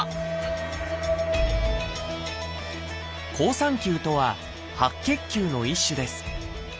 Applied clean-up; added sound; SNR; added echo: none; none; none; none.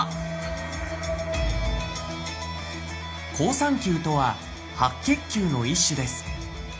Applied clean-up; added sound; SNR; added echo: none; none; none; reverberation time 0.4 s.